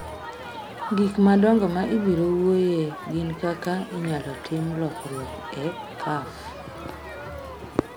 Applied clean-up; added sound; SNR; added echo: none; Crowd; 12 dB; none.